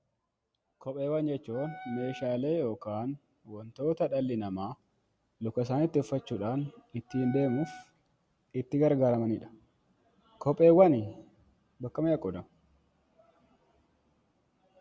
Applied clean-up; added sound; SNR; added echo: none; Wind instrument, woodwind instrument; 17 dB; none.